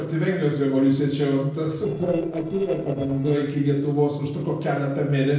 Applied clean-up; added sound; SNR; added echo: neural separator model SepFormer DNS4.